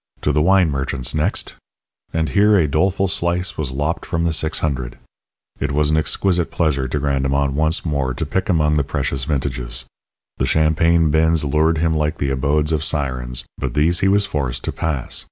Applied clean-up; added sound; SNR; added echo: none; none; none; none.